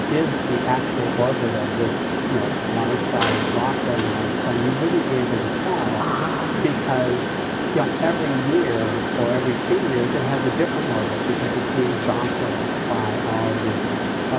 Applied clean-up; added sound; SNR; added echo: none; Mechanisms; -1 dB; reverberation time 0.7 s.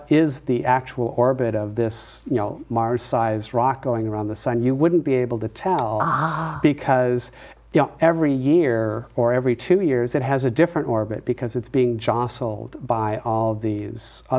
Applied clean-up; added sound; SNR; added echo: none; none; none; none.